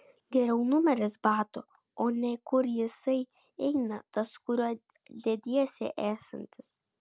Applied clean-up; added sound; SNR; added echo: none; none; none; none.